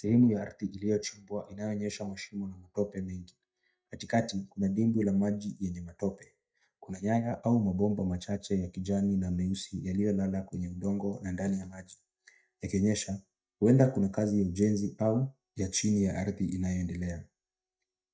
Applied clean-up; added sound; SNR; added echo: neural mask model DeepFilterNet 3.